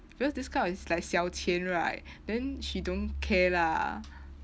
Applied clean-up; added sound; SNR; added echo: none; none; none; none.